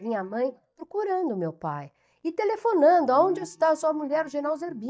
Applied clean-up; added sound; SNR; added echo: neural mask model DeepFilterNet 3.